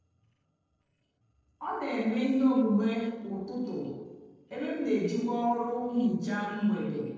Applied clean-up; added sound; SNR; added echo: neural separator model SepFormer DNS4.